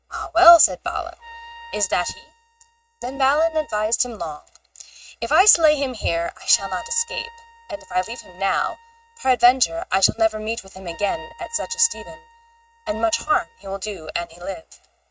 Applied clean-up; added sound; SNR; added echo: neural mask model RNNoise.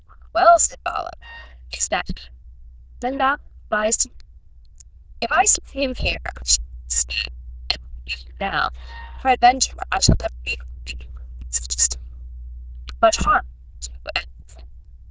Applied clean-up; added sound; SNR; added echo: neural diffusion model UNIVERSE++.